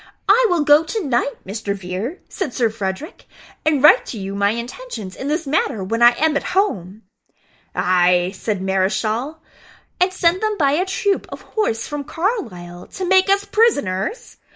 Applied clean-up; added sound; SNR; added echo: neural mask model Resemble Enhance denoiser.